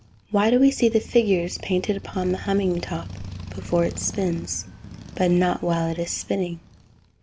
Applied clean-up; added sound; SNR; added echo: none; Motorcycle; 15 dB; none.